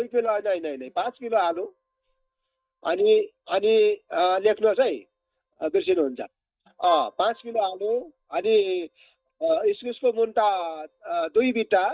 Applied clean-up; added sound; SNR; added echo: neural mask model DeepFilterNet 3.